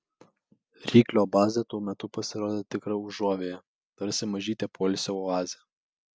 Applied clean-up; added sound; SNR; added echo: none; none; none; none.